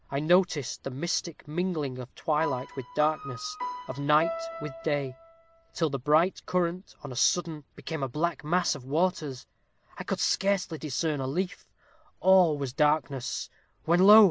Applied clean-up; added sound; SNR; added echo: none; Piano; 10 dB; none.